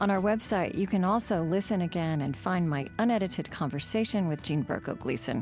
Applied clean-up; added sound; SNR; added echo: none; none; none; none.